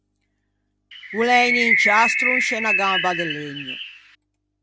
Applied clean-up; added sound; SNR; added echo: none; Bird; -2 dB; none.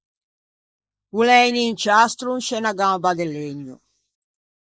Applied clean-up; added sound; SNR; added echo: neural mask model Resemble Enhance denoiser.